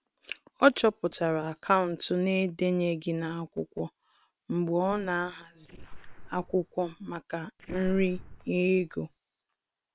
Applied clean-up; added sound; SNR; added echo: neural separator model SepFormer WHAM!.